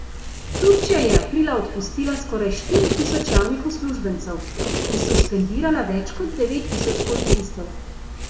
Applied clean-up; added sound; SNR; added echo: none; Domestic sounds, home sounds; 1 dB; reverberation time 1.4 s.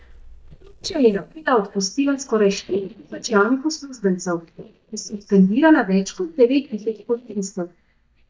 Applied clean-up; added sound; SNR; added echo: neural mask model DeepFilterNet 3.